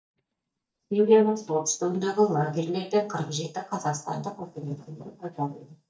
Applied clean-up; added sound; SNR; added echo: neural mask model DeepFilterNet 3.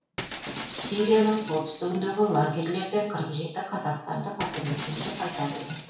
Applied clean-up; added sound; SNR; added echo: none; Shatter; 10 dB; reverberation time 0.6 s.